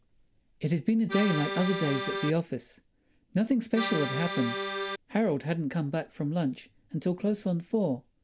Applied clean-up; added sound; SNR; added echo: none; Accordion; 2 dB; none.